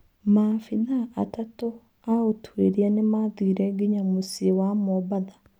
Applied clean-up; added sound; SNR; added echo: none; none; none; none.